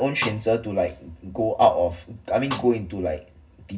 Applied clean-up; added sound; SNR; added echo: none; Snare drum; 13 dB; reverberation time 0.4 s.